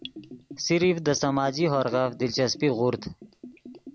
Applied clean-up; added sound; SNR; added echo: none; Bathtub (filling or washing) / Gurgling; 17 dB; none.